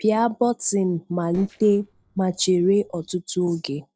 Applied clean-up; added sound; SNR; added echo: neural separator model SepFormer DNS4.